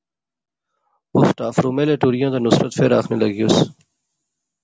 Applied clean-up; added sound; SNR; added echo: none; none; none; none.